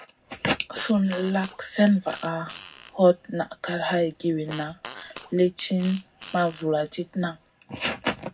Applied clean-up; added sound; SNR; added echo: none; Fart; 19 dB; reverberation time 0.3 s.